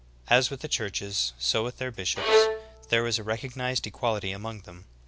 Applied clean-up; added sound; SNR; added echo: none; Bowed string instrument; -1 dB; none.